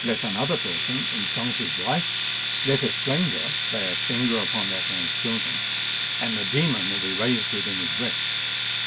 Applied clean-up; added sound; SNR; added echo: none; Domestic sounds, home sounds; -3 dB; none.